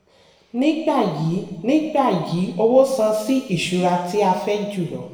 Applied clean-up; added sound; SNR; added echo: none; none; none; reverberation time 1.1 s.